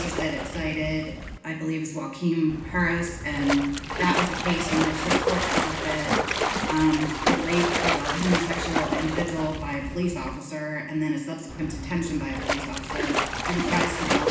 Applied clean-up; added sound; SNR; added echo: none; Splash, splatter; 1 dB; reverberation time 0.9 s.